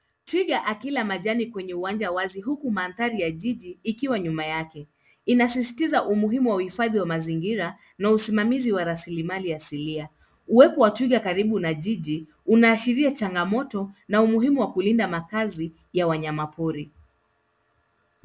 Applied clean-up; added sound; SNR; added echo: none; none; none; none.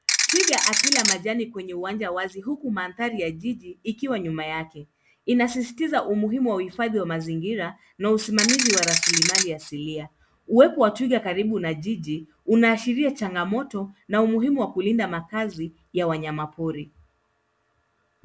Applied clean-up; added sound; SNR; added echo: none; Ratchet, pawl / Percussion; -4 dB; none.